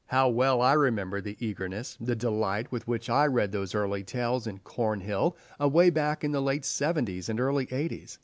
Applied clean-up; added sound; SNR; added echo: none; none; none; none.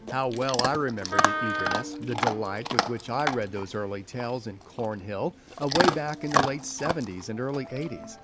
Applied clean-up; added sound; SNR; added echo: none; Wind instrument, woodwind instrument + Chewing, mastication / Dog; 0 dB; none.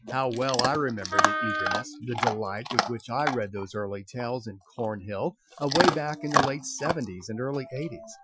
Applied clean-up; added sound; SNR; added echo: classical method Wiener filter.